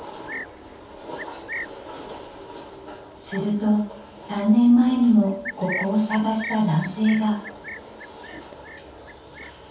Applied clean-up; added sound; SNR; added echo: none; Cricket; 15 dB; reverberation time 0.6 s.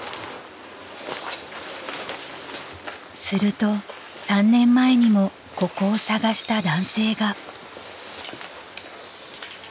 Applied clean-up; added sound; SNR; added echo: none; none; none; none.